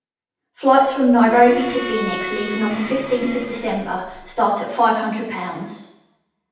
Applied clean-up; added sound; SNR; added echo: none; Bowed string instrument; 11 dB; reverberation time 0.8 s.